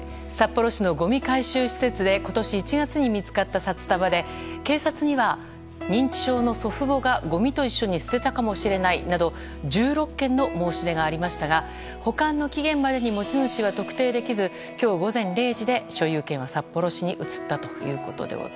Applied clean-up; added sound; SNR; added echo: none; none; none; none.